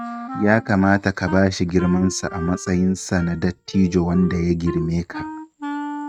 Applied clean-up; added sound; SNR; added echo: neural mask model RNNoise.